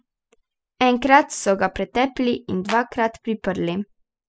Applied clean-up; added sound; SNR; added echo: classical method spectral subtraction.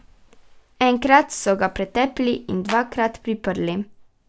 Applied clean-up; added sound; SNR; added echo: none; Clapping; 13 dB; none.